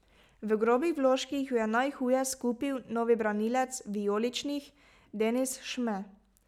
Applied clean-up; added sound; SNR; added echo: none; none; none; none.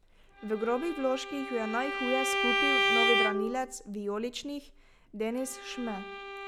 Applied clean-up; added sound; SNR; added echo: none; Bowed string instrument; -1 dB; none.